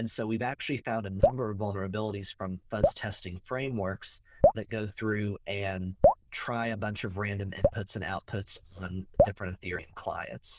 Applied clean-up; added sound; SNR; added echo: neural diffusion model UNIVERSE++.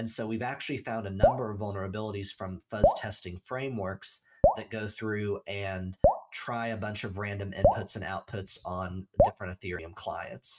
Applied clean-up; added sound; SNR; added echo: neural mask model RNNoise.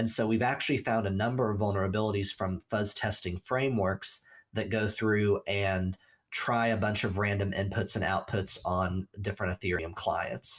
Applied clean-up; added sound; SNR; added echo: none; none; none; none.